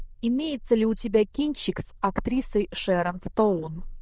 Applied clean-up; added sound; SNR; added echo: neural diffusion model UNIVERSE++.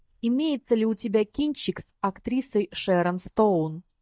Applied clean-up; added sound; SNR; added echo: neural mask model DeepFilterNet 3.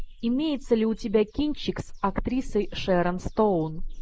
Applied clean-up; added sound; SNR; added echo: neural mask model Resemble Enhance denoiser.